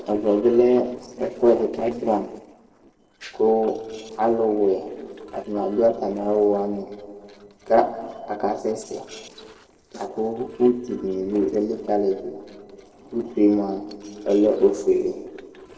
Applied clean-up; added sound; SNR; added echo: neural separator model SepFormer DNS4.